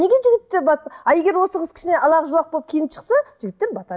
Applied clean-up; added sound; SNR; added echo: none; none; none; none.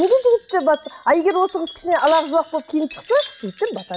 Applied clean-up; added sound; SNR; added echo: none; Wind chime; 13 dB; none.